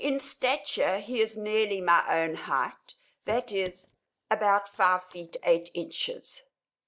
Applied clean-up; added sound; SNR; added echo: neural mask model DeepFilterNet 3.